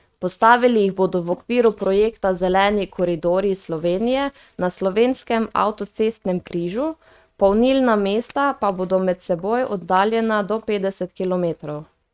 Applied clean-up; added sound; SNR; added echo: neural mask model RNNoise.